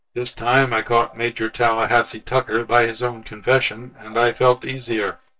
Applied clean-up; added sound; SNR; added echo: neural mask model DeepFilterNet 3.